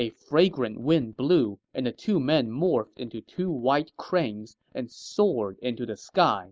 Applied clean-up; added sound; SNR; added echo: neural mask model Resemble Enhance denoiser.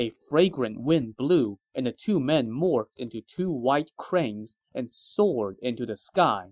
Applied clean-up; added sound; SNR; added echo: classical method Wiener filter.